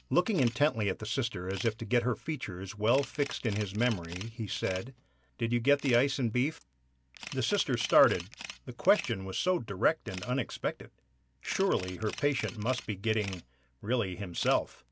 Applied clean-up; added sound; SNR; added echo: none; Camera; 17 dB; none.